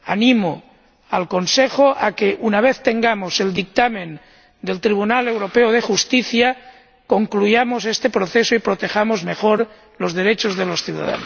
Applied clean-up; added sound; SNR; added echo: none; none; none; none.